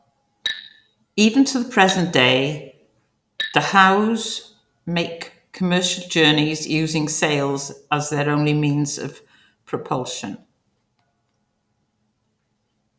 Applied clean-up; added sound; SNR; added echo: none; Glass; 13 dB; none.